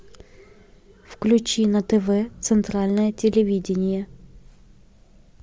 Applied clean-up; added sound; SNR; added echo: none; none; none; none.